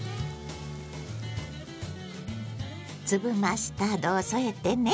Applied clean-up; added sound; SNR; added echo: none; none; none; none.